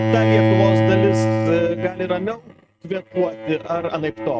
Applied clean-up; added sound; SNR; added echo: neural mask model RNNoise.